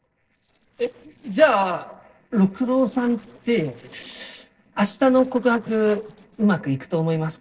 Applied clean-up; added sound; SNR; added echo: neural separator model SepFormer DNS4.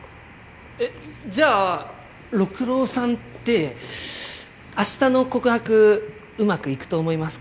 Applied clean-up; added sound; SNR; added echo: none; none; none; none.